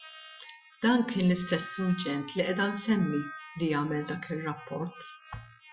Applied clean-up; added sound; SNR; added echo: classical method Wiener filter.